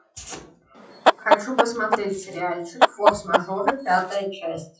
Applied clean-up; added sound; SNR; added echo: classical method WPE with log-MMSE.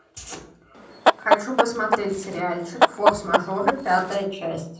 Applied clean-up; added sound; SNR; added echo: none; Chicken, rooster; -4 dB; reverberation time 0.6 s.